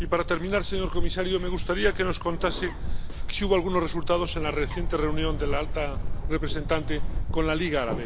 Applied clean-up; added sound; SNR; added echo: none; Bird; 0 dB; none.